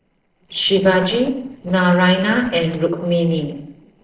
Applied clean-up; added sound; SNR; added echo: neural separator model SepFormer DNS4.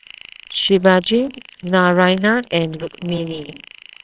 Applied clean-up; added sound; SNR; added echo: neural separator model SepFormer WHAMR!.